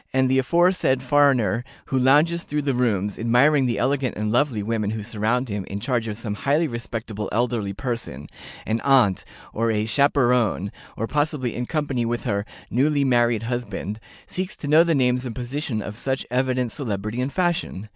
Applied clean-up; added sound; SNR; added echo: none; none; none; none.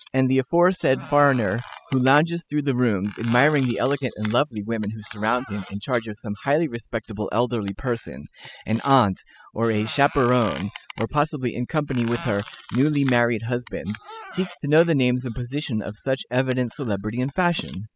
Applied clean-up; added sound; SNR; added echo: classical method spectral subtraction.